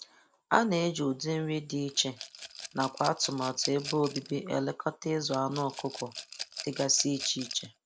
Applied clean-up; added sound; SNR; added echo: none; Rattle / Glass; 10 dB; none.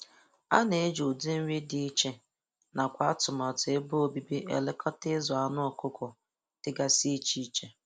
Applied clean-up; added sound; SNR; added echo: none; none; none; none.